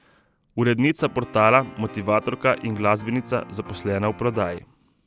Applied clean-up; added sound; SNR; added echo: none; Piano; 18 dB; none.